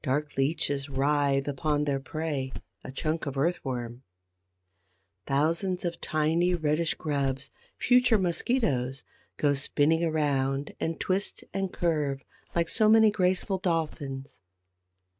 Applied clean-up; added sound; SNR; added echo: neural mask model RNNoise.